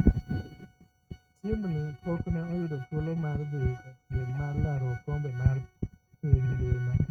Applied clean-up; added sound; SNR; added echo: neural mask model RNNoise.